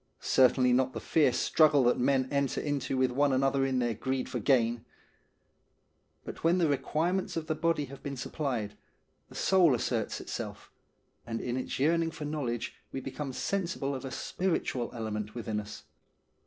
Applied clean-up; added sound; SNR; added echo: none; none; none; none.